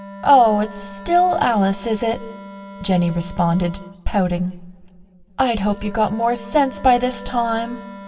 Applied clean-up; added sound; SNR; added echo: none; Wind instrument, woodwind instrument; 17 dB; reverberation time 1.5 s.